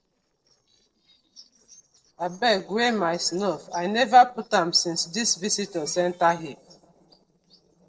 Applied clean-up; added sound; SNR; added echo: neural separator model SepFormer DNS4.